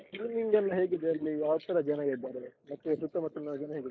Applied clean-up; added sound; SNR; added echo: neural mask model Resemble Enhance denoiser.